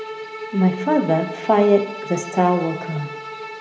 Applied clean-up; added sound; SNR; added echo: none; Bowed string instrument; 11 dB; reverberation time 1.0 s.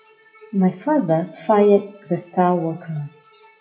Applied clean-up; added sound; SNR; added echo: classical method WPE with log-MMSE.